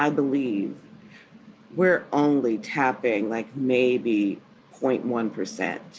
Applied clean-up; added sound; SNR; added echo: none; none; none; none.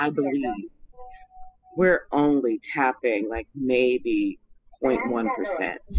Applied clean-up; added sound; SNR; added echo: classical method spectral subtraction.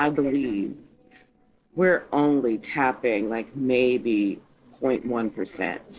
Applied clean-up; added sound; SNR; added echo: neural separator model SepFormer DNS4.